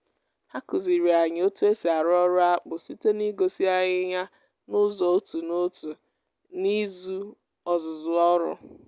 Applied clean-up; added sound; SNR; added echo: none; none; none; none.